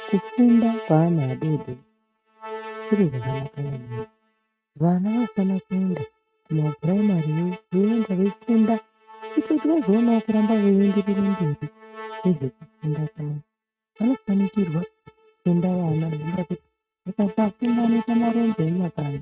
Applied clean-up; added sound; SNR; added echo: neural mask model RNNoise.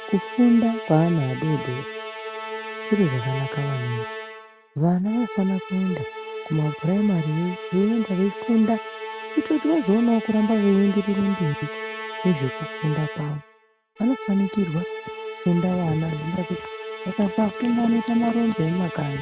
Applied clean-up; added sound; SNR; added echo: none; Musical instrument; 11 dB; none.